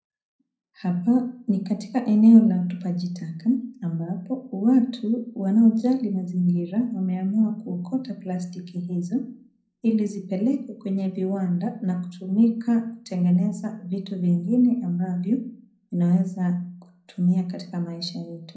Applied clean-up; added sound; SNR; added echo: none; none; none; reverberation time 0.6 s.